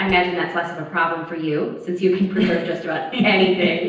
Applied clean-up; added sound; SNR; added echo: neural separator model SepFormer DNS4.